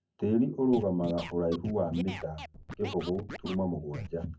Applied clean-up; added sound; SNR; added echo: none; Scratching (performance technique); 13 dB; reverberation time 0.3 s.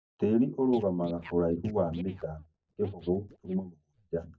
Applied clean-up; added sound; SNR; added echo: neural mask model DeepFilterNet 3.